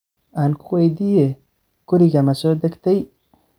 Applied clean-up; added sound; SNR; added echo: none; none; none; none.